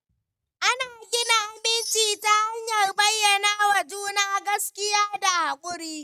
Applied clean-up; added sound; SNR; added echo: neural mask model RNNoise.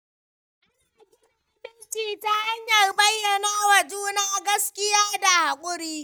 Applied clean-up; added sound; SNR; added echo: neural mask model DeepFilterNet 3.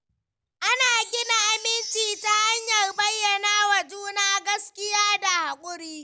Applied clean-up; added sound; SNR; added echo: none; Chime; 13 dB; none.